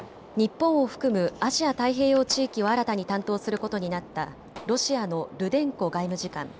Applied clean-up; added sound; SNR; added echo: none; Gunshot, gunfire; 19 dB; none.